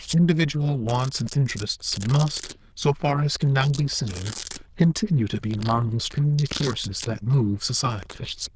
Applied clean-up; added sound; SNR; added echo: neural diffusion model UNIVERSE++.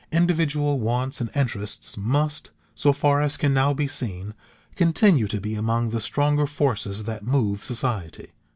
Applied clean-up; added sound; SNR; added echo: none; none; none; none.